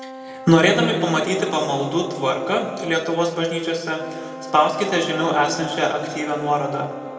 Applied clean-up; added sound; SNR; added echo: none; Wind instrument, woodwind instrument; 15 dB; reverberation time 2.2 s.